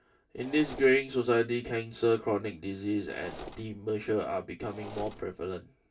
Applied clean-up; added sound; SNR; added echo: none; Mechanisms; 15 dB; reverberation time 0.2 s.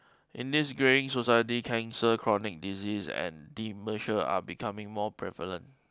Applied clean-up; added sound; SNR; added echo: none; none; none; none.